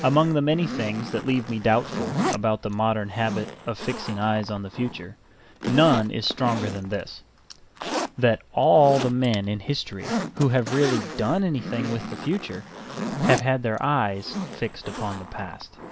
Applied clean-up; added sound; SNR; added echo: none; Zipper (clothing); 8 dB; none.